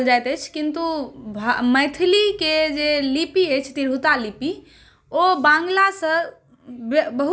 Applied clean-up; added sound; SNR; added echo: none; none; none; none.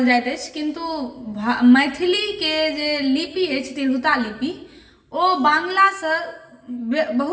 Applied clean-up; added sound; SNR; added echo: none; none; none; reverberation time 0.9 s.